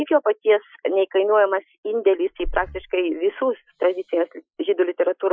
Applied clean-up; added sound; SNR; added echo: classical method Wiener filter.